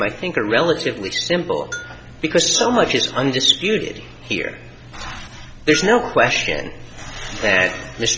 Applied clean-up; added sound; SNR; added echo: none; Bell; 20 dB; none.